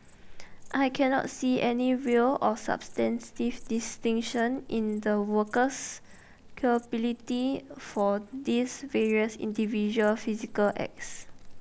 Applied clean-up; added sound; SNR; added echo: none; Insect; 17 dB; none.